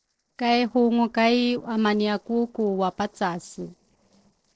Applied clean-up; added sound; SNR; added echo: neural separator model SepFormer DNS4.